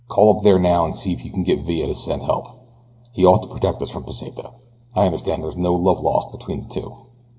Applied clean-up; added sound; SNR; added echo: none; none; none; reverberation time 1.3 s.